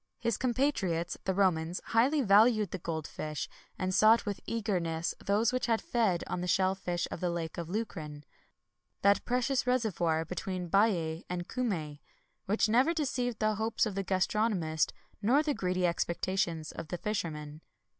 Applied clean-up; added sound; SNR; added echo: none; none; none; none.